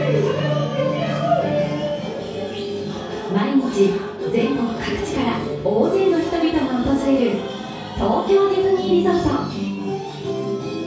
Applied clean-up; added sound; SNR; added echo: none; none; none; reverberation time 0.6 s.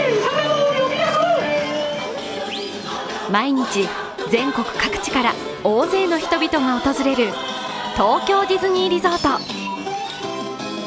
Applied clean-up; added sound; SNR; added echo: none; none; none; none.